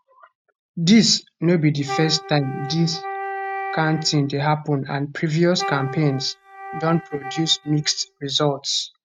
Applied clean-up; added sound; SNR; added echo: neural mask model RNNoise.